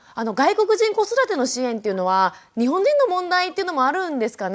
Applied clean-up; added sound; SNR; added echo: none; none; none; none.